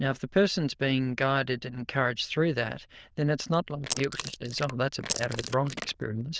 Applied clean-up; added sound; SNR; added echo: neural diffusion model UNIVERSE++.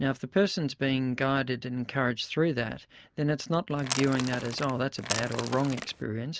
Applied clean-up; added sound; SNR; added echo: none; Crackle / Crushing / Wood; 7 dB; none.